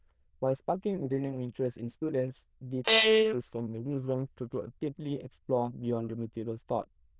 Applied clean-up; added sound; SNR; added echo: neural diffusion model UNIVERSE++.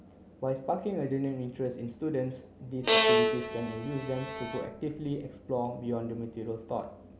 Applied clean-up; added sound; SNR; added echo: none; Bowed string instrument; -4 dB; none.